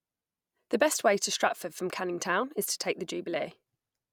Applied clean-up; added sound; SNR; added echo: none; none; none; none.